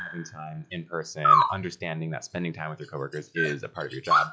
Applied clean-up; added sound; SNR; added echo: classical method log-MMSE.